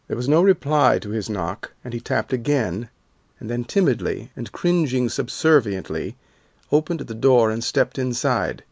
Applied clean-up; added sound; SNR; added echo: none; none; none; none.